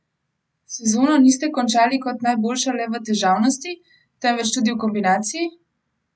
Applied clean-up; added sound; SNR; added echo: none; none; none; none.